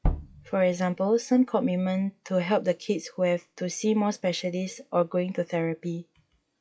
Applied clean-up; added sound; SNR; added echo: classical method log-MMSE.